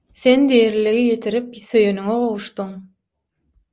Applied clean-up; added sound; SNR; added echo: none; none; none; none.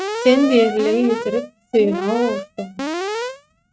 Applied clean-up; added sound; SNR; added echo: neural mask model RNNoise.